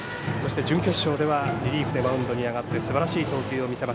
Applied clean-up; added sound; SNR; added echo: none; Bowed string instrument; 20 dB; none.